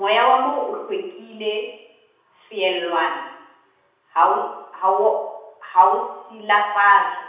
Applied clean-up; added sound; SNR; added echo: none; none; none; reverberation time 0.9 s.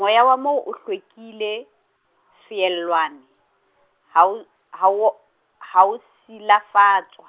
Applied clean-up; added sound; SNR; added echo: none; none; none; none.